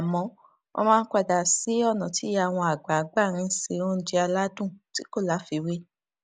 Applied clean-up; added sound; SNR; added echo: none; none; none; none.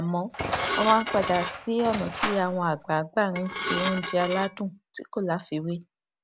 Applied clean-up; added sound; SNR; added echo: none; Engine + Dishes, pots, and pans / Glass; 3 dB; none.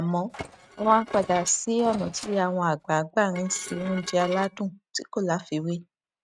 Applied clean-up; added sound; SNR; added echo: neural mask model RNNoise.